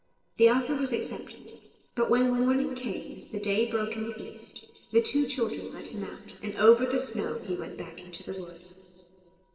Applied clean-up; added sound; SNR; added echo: neural separator model SepFormer DNS4.